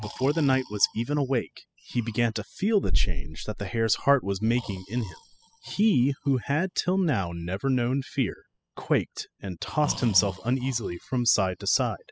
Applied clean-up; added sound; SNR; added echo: classical method spectral subtraction.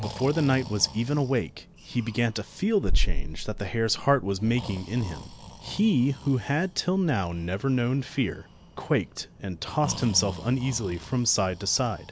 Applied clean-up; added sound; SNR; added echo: none; Breathing; 6 dB; none.